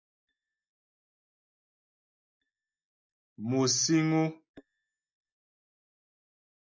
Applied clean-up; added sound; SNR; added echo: neural mask model DeepFilterNet 3.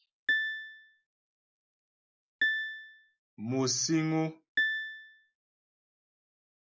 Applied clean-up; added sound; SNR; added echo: none; Piano; -3 dB; none.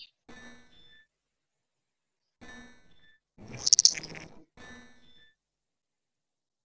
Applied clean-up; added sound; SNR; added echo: neural separator model SepFormer DNS4.